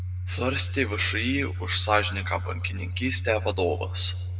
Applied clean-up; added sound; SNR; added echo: none; Domestic sounds, home sounds; 4 dB; reverberation time 1.3 s.